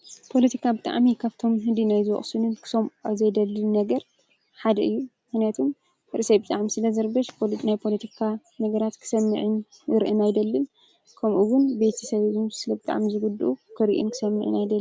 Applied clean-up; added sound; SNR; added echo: none; none; none; none.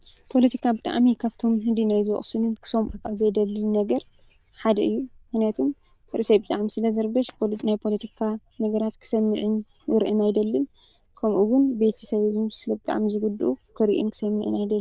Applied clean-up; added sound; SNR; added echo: neural diffusion model UNIVERSE++.